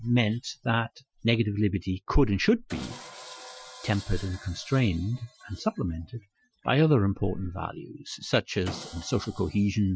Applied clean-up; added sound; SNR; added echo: classical method Wiener filter.